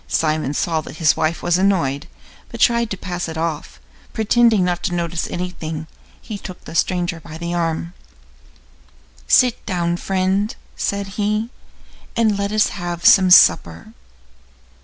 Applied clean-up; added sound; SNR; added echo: none; none; none; none.